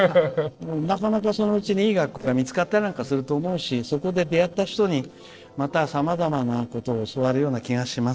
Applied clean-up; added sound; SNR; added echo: neural separator model SepFormer DNS4.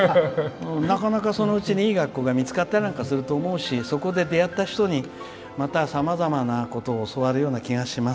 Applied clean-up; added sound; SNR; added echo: none; none; none; none.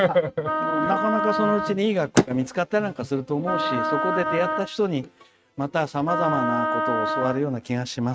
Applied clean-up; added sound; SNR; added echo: neural mask model RNNoise.